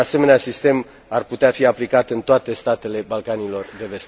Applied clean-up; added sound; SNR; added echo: none; none; none; none.